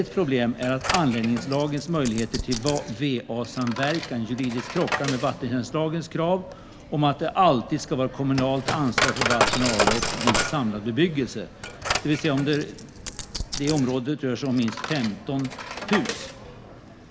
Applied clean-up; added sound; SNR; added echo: none; Coin (dropping); 5 dB; none.